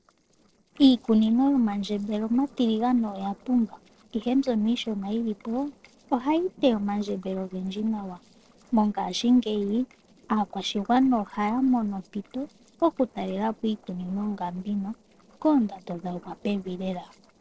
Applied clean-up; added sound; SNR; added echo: neural separator model SepFormer DNS4.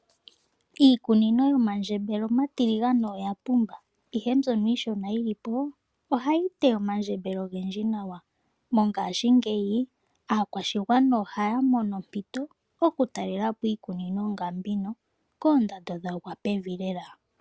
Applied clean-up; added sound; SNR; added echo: none; none; none; none.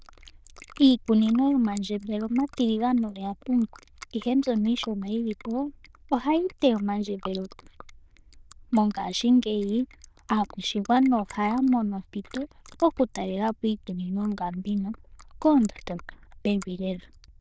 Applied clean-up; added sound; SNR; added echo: neural diffusion model UNIVERSE++.